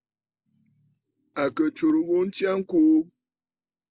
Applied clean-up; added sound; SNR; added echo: none; none; none; none.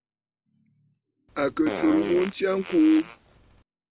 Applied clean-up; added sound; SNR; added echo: none; Fart; 9 dB; none.